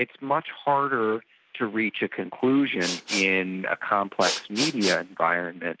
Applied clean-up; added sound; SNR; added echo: none; Respiratory sounds; 8 dB; none.